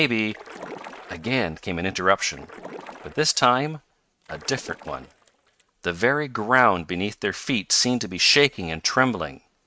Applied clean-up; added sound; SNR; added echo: neural mask model RNNoise.